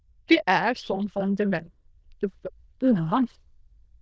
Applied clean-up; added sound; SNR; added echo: neural diffusion model UNIVERSE++.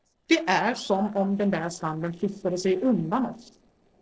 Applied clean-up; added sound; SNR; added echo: neural separator model SepFormer DNS4.